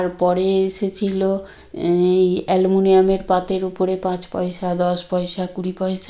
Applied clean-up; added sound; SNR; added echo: none; none; none; none.